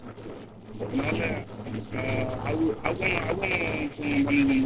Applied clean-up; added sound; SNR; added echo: neural separator model SepFormer DNS4.